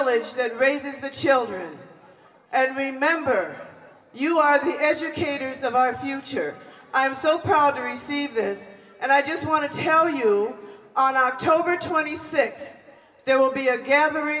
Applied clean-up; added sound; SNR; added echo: none; none; none; reverberation time 2.1 s.